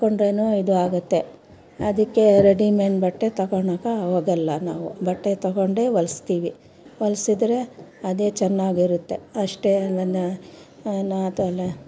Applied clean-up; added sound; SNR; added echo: none; none; none; none.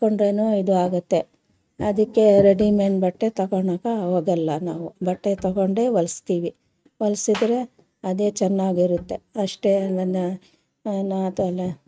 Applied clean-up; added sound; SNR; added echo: neural mask model RNNoise.